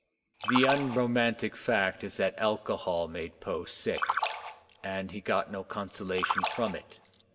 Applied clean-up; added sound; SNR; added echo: none; Splash, splatter; 3 dB; reverberation time 1.2 s.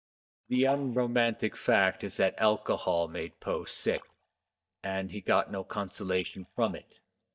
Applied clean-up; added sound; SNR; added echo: neural mask model DeepFilterNet 3.